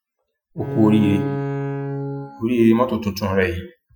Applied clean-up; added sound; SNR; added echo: classical method Wiener filter.